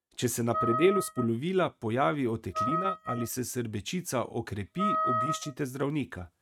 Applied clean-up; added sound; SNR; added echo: neural mask model RNNoise.